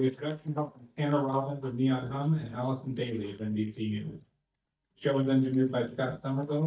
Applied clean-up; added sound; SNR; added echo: neural mask model DeepFilterNet 3.